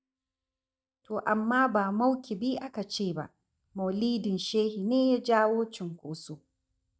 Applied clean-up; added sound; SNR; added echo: neural mask model DeepFilterNet 3.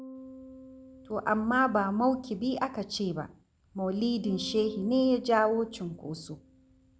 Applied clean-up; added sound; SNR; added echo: none; Bass guitar; 19 dB; none.